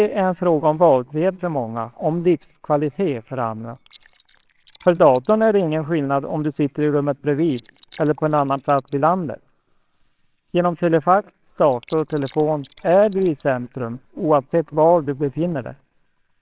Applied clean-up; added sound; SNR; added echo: neural separator model SepFormer WHAMR!.